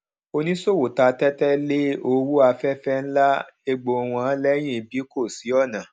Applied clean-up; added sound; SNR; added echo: none; none; none; none.